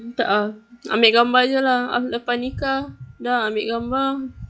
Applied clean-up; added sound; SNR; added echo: classical method log-MMSE.